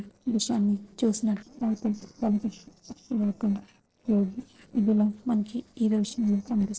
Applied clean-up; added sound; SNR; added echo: neural separator model SepFormer DNS4.